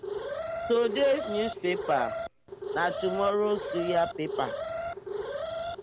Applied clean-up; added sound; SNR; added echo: none; Alarm; 5 dB; none.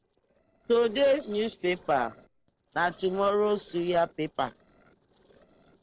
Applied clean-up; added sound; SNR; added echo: neural separator model SepFormer DNS4.